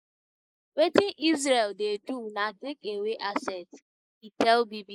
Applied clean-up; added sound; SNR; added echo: neural mask model Resemble Enhance denoiser.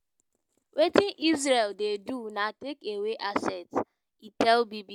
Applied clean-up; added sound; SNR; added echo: none; none; none; none.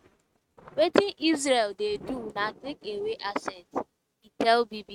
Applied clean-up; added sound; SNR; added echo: neural mask model RNNoise.